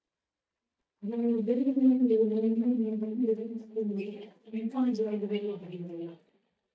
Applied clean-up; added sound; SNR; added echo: neural mask model DeepFilterNet 3.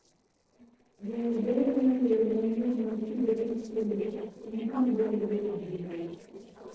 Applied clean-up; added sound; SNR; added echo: neural separator model SepFormer DNS4.